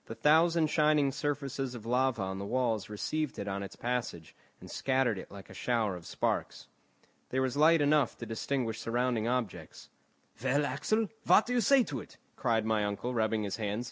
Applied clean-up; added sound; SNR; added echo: none; none; none; none.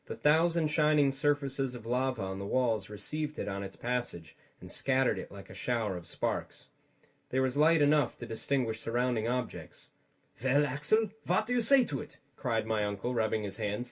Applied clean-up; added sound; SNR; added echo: none; none; none; reverberation time 0.2 s.